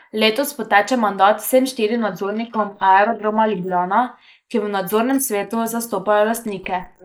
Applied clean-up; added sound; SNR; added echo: neural mask model Resemble Enhance denoiser.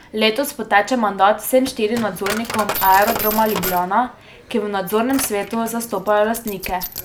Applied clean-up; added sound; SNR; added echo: none; Coin (dropping); 11 dB; none.